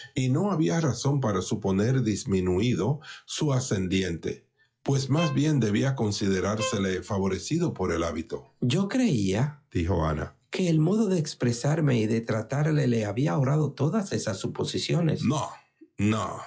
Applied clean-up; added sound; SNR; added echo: classical method log-MMSE.